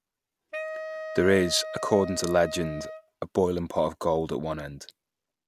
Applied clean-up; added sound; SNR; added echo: none; Wind instrument, woodwind instrument; 10 dB; none.